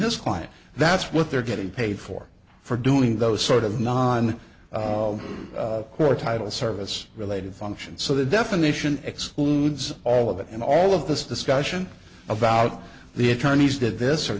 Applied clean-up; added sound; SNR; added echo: none; none; none; none.